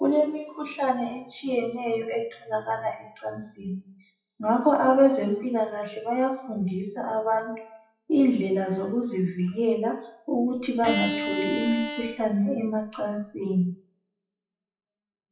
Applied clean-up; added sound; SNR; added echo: classical method WPE with log-MMSE.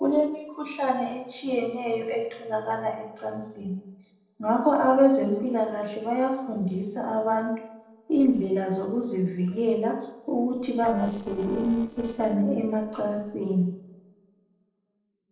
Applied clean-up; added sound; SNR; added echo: neural separator model SepFormer DNS4.